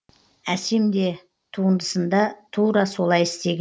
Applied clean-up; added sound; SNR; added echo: none; none; none; none.